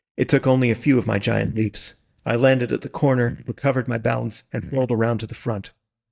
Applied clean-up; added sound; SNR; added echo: neural mask model DeepFilterNet 3.